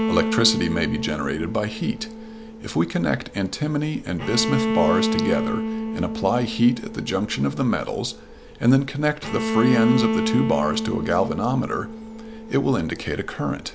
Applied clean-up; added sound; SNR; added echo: none; Bowed string instrument; 4 dB; none.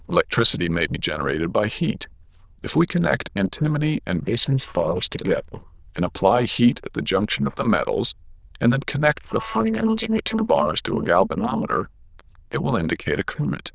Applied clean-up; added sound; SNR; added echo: neural diffusion model UNIVERSE++.